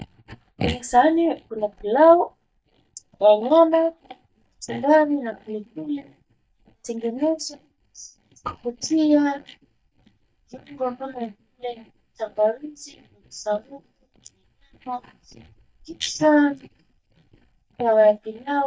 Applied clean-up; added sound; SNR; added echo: neural mask model DeepFilterNet 3.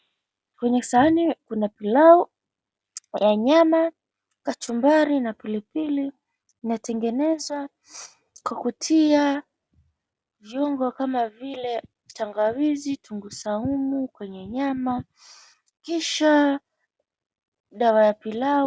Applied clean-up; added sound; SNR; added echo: none; none; none; none.